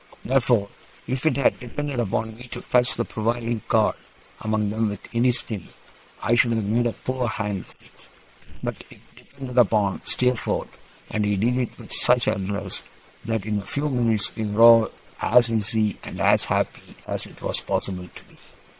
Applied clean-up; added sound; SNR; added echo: neural separator model SepFormer WHAM!.